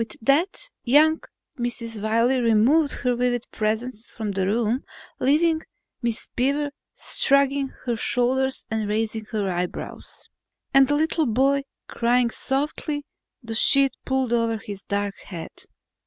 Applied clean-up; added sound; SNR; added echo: none; none; none; none.